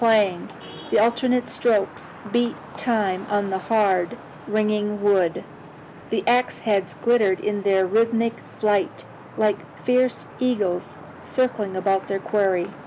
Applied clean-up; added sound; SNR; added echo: none; Traffic noise, roadway noise / Vehicle horn, car horn, honking; 18 dB; none.